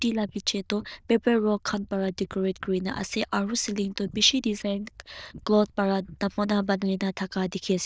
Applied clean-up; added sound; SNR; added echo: neural diffusion model UNIVERSE++.